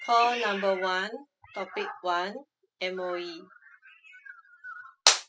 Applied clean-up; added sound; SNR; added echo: classical method spectral subtraction.